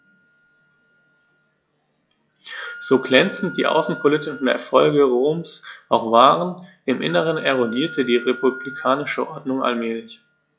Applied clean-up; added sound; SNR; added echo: classical method log-MMSE.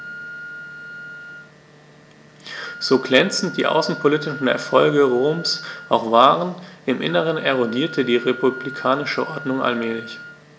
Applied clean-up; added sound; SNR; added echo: none; Wind instrument, woodwind instrument; 15 dB; none.